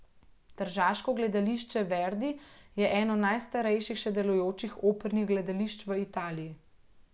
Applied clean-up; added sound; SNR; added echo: none; none; none; none.